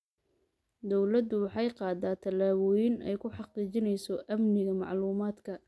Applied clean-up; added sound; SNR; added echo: none; none; none; none.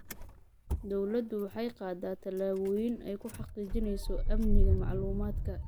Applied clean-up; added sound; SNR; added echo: none; Engine starting / Motor vehicle (road); -3 dB; none.